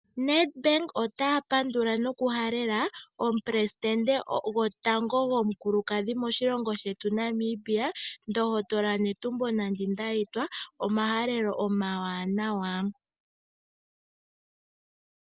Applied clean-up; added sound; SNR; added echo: none; none; none; none.